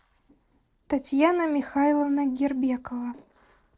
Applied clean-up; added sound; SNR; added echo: neural separator model SepFormer DNS4.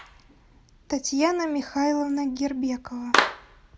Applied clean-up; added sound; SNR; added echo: none; Clapping; 4 dB; none.